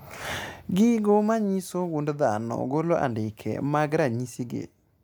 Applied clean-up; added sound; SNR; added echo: none; none; none; none.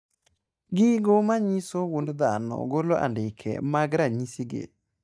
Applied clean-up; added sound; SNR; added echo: neural mask model DeepFilterNet 3.